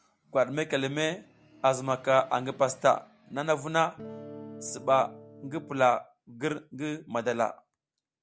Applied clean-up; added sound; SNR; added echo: none; Electric guitar / Strum; 15 dB; none.